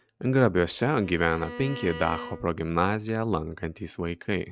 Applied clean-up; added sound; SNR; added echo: none; Bowed string instrument; 14 dB; none.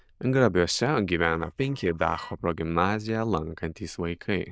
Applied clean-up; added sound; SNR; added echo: neural diffusion model UNIVERSE++.